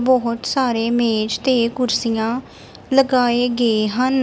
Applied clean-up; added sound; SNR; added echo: none; none; none; none.